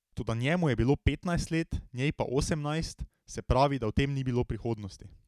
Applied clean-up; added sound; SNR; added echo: none; none; none; none.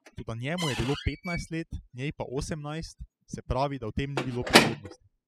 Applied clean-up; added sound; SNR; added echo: classical method spectral subtraction.